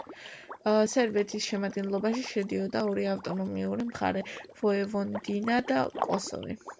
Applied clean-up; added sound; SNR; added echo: none; Liquid; 14 dB; none.